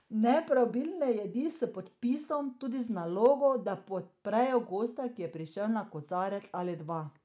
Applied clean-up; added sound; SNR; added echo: none; none; none; none.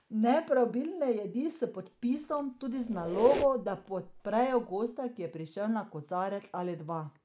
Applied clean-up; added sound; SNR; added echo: none; Squeak; 11 dB; none.